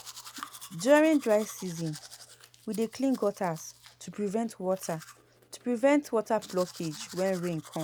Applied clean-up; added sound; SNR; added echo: none; Domestic sounds, home sounds; 19 dB; none.